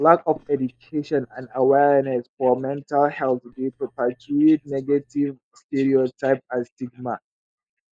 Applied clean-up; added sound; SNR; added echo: neural mask model DeepFilterNet 3.